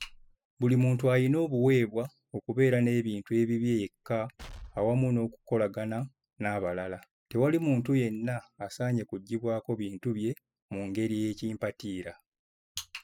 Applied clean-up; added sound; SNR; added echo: classical method spectral subtraction.